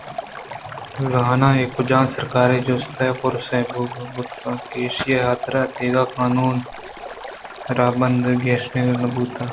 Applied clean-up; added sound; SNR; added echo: none; Glass + Stream; 13 dB; none.